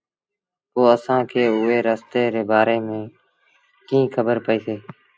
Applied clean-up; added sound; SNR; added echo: none; none; none; none.